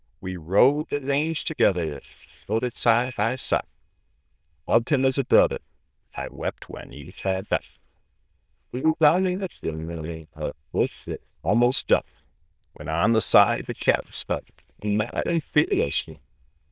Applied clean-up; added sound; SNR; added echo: neural diffusion model UNIVERSE++.